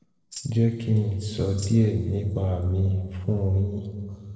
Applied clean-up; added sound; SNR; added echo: neural separator model SepFormer DNS4.